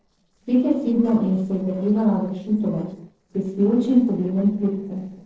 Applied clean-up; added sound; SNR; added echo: neural separator model SepFormer DNS4.